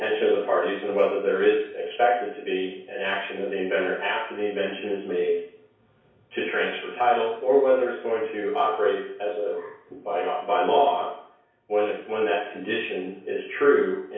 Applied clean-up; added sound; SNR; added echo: none; none; none; reverberation time 0.6 s.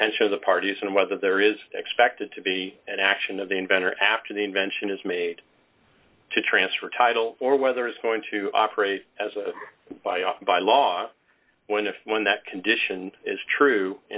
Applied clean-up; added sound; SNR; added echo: none; none; none; none.